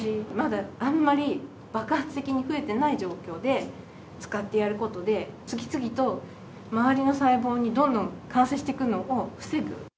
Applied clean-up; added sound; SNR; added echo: none; none; none; none.